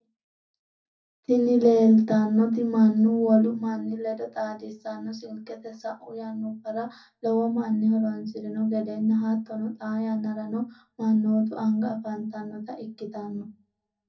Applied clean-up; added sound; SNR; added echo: none; none; none; reverberation time 0.3 s.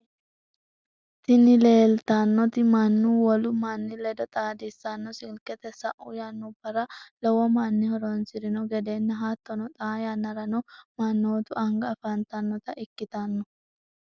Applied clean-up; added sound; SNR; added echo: none; none; none; none.